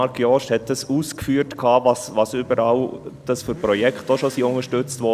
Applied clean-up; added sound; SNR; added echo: none; Motorcycle / Accelerating, revving, vroom; 20 dB; none.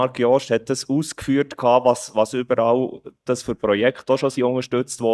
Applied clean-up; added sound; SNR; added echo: neural mask model DeepFilterNet 3.